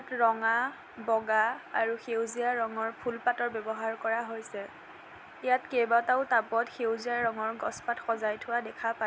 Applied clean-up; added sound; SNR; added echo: none; none; none; none.